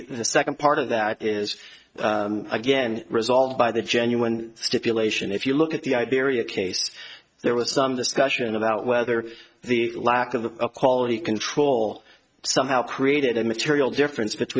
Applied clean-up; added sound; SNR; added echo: neural mask model RNNoise.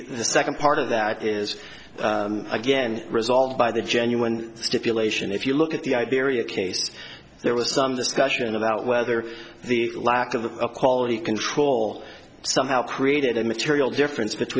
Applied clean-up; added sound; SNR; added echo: none; Zipper (clothing); 18 dB; none.